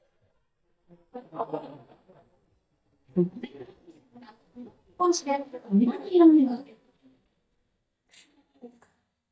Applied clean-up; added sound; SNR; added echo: neural mask model DeepFilterNet 3.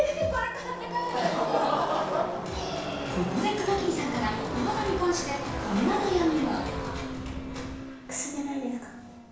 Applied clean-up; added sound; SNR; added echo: none; Car passing by / Race car, auto racing; 6 dB; reverberation time 0.7 s.